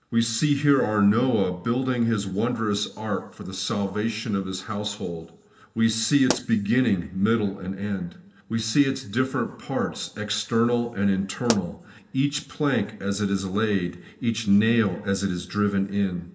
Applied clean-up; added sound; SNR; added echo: none; Explosion; 12 dB; reverberation time 1.4 s.